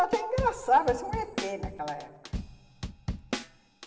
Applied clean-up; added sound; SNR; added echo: none; Drum kit; 7 dB; reverberation time 2.1 s.